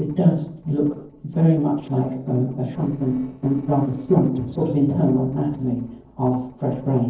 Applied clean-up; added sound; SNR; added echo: neural separator model SepFormer DNS4.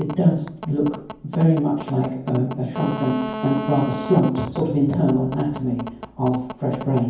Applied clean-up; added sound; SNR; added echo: none; Telephone; 12 dB; reverberation time 0.9 s.